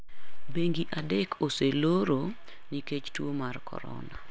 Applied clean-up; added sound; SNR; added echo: none; none; none; none.